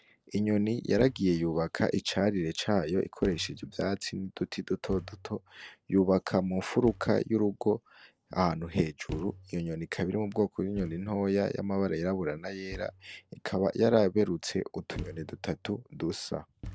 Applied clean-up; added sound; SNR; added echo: none; Thump, thud; 19 dB; none.